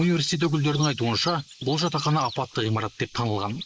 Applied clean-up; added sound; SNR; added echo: neural mask model Resemble Enhance denoiser.